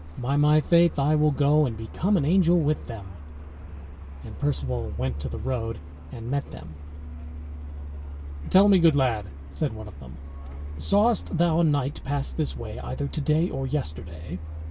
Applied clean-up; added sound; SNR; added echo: none; Truck; 10 dB; none.